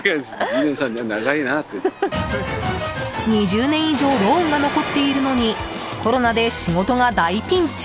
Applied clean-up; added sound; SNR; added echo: none; Bird; 20 dB; none.